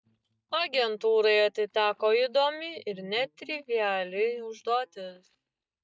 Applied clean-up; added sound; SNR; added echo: neural mask model DeepFilterNet 3.